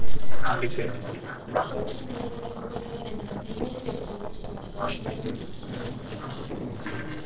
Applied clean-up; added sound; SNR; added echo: neural separator model SepFormer DNS4.